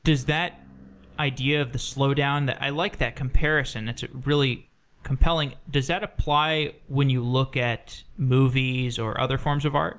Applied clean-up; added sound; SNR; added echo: none; none; none; none.